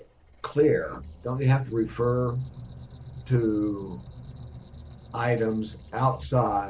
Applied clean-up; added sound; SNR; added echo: none; Squeak; 16 dB; none.